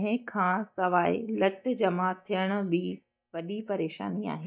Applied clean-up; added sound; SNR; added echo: neural mask model DeepFilterNet 3.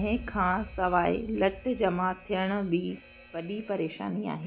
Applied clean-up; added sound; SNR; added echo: none; Alarm; 16 dB; none.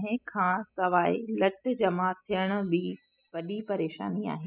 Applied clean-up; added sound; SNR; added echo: classical method spectral subtraction.